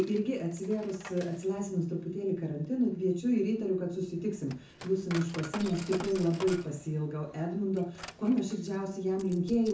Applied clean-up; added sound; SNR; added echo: none; Coin (dropping); 17 dB; reverberation time 0.6 s.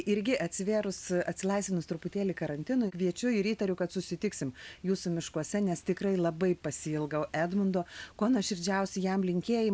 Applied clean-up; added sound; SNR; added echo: none; none; none; none.